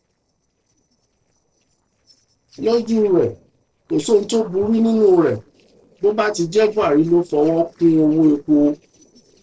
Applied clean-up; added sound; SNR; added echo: neural separator model SepFormer DNS4.